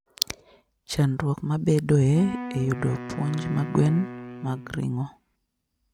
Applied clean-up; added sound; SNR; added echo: none; Wind instrument, woodwind instrument; 11 dB; none.